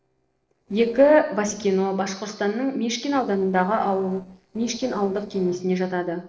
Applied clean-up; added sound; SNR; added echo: neural separator model SepFormer DNS4.